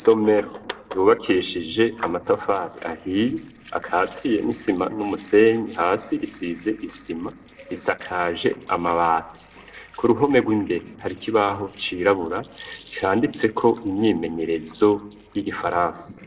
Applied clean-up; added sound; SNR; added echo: neural separator model SepFormer DNS4.